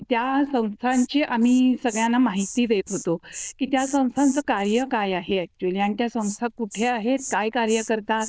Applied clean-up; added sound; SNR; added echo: neural diffusion model UNIVERSE++.